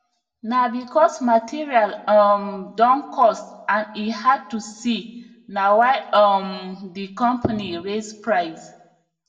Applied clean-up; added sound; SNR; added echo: none; none; none; reverberation time 0.6 s.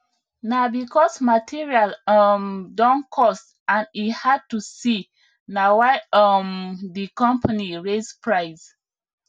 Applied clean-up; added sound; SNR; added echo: none; none; none; none.